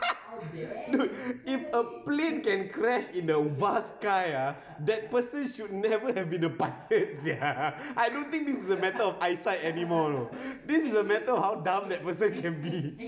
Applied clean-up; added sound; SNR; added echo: none; none; none; none.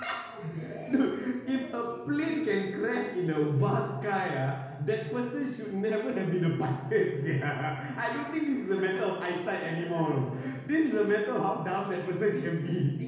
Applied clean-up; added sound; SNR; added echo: none; none; none; reverberation time 1.1 s.